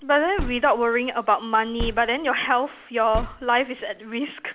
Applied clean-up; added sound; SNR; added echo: none; Car; 11 dB; none.